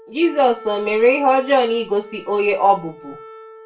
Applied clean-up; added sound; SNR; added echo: none; Wind instrument, woodwind instrument; 19 dB; reverberation time 0.2 s.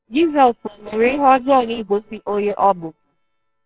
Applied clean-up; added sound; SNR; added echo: neural separator model SepFormer WHAMR!.